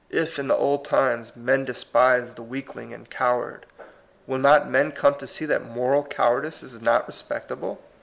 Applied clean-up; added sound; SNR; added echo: none; none; none; none.